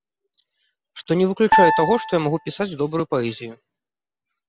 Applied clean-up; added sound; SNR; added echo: none; Piano; -2 dB; none.